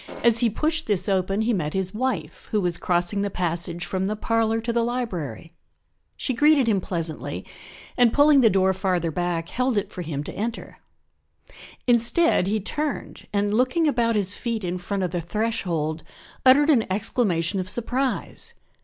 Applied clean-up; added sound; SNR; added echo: none; Fart; 14 dB; none.